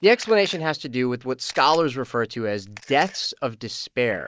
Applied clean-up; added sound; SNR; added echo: neural mask model DeepFilterNet 3.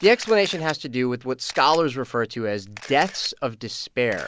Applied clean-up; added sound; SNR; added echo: none; Camera; 19 dB; none.